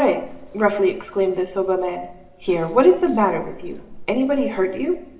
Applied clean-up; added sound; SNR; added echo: none; Chewing, mastication; 18 dB; reverberation time 1.0 s.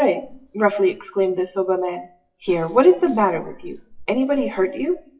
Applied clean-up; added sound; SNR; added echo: classical method WPE with log-MMSE.